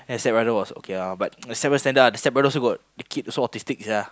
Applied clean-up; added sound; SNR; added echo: none; none; none; none.